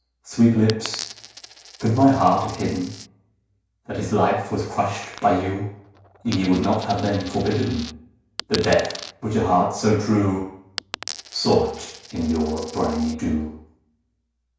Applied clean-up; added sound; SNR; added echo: none; Coin (dropping); 17 dB; reverberation time 0.5 s.